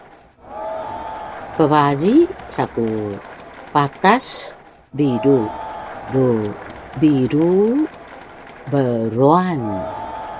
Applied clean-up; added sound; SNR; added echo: none; Crowd; 14 dB; none.